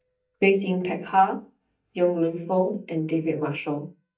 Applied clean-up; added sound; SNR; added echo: neural mask model DeepFilterNet 3.